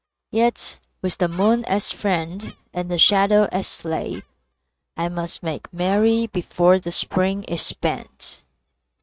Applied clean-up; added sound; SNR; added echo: neural mask model RNNoise.